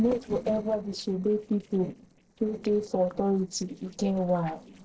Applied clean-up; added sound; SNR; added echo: neural separator model SepFormer DNS4.